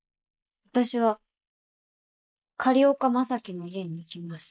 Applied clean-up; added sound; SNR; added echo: neural mask model Resemble Enhance denoiser.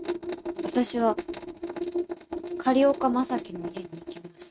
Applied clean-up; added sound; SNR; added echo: neural mask model RNNoise.